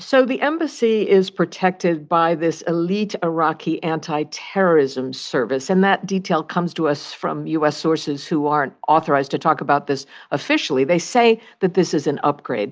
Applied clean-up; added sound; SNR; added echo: none; none; none; none.